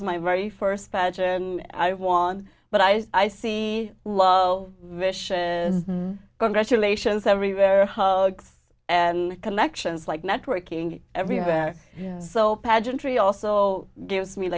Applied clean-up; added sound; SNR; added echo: none; none; none; none.